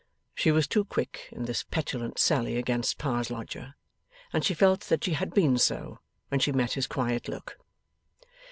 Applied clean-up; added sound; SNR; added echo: none; none; none; none.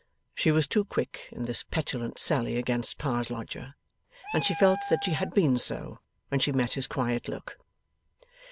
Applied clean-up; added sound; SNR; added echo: none; Meow; 11 dB; none.